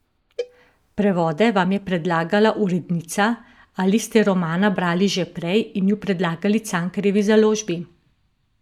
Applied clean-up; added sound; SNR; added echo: neural mask model DeepFilterNet 3.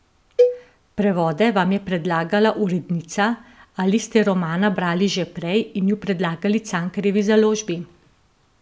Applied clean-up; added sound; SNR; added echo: none; Cowbell; 3 dB; none.